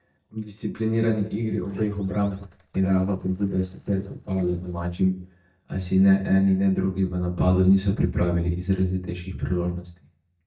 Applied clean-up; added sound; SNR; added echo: neural mask model DeepFilterNet 3.